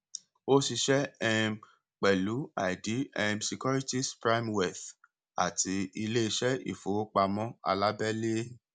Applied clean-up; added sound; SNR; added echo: none; none; none; none.